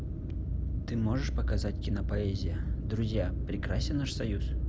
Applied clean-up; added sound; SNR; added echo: none; none; none; none.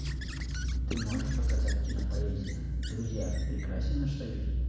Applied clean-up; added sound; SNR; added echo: none; Squeak / Writing; 15 dB; reverberation time 1.1 s.